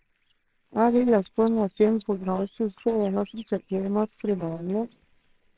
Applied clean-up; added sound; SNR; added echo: neural separator model SepFormer WHAMR!.